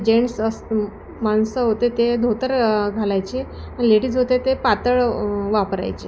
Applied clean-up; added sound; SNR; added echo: none; none; none; none.